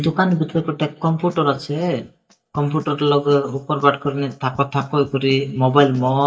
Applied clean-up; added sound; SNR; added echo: neural mask model DeepFilterNet 3.